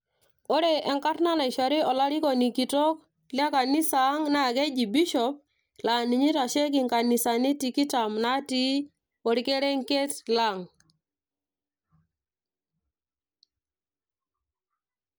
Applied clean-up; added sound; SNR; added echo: none; none; none; none.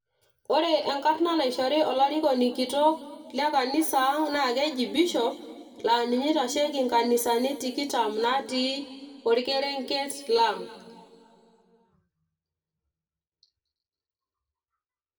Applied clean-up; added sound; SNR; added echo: none; none; none; reverberation time 2.0 s.